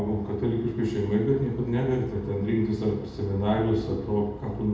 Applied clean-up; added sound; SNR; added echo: none; none; none; reverberation time 0.8 s.